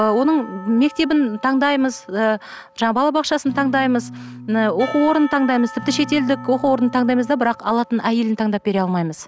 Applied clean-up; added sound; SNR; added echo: none; Percussion + Acoustic guitar / Strum; 17 dB; none.